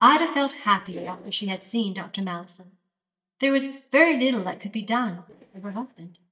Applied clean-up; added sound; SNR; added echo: neural mask model DeepFilterNet 3.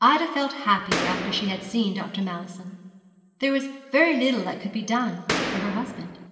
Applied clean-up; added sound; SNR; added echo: none; Boom; 4 dB; reverberation time 2.2 s.